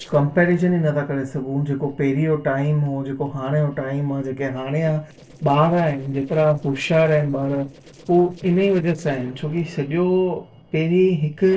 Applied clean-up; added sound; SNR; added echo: neural separator model SepFormer DNS4.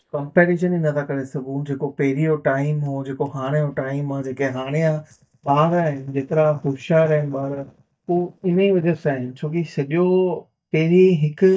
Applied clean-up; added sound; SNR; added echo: neural mask model DeepFilterNet 3.